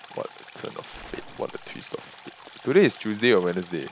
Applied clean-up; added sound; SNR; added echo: none; Gunshot, gunfire + Stream; 18 dB; none.